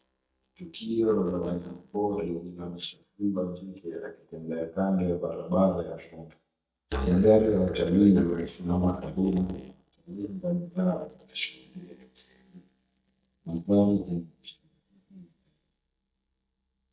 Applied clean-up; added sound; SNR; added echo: neural mask model DeepFilterNet 3.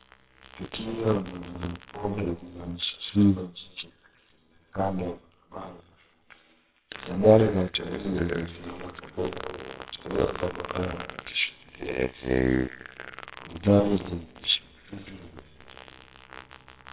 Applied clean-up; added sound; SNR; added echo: neural separator model SepFormer WHAMR!.